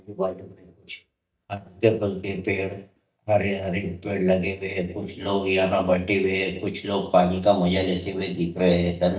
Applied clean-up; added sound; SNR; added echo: neural mask model DeepFilterNet 3.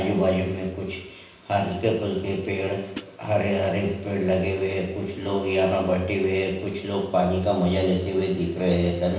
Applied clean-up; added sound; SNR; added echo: none; Hi-hat; 11 dB; reverberation time 0.9 s.